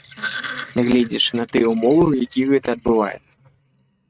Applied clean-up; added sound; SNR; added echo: neural mask model RNNoise.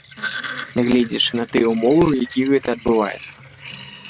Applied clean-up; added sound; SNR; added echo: none; Sink (filling or washing); 15 dB; none.